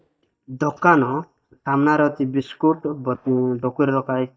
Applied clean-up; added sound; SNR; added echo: neural mask model DeepFilterNet 3.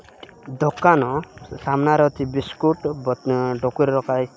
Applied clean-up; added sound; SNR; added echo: none; none; none; none.